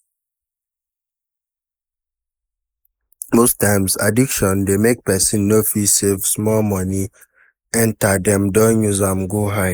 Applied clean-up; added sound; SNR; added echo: neural mask model Resemble Enhance denoiser.